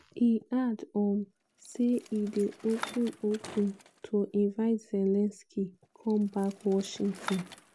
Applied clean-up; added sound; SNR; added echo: none; Bicycle; 18 dB; none.